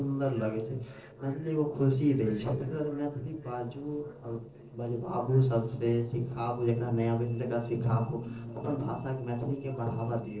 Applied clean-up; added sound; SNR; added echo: neural separator model SepFormer DNS4.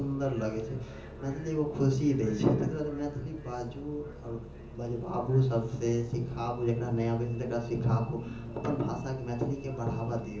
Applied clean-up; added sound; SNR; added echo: none; Bus; 16 dB; reverberation time 0.7 s.